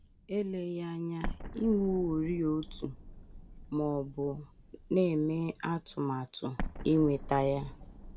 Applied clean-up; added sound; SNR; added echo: none; Explosion; 12 dB; none.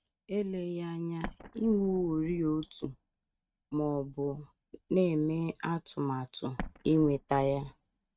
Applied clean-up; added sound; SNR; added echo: neural mask model RNNoise.